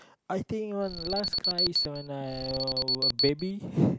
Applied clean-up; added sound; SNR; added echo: none; Alarm; -1 dB; none.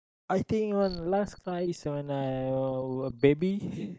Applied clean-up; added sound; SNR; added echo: neural mask model DeepFilterNet 3.